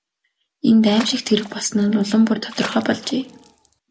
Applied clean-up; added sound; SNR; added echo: none; Water / Splash, splatter; 17 dB; none.